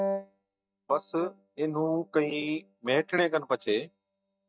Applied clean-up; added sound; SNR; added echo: neural mask model DeepFilterNet 3.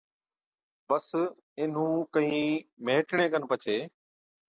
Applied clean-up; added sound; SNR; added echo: none; none; none; none.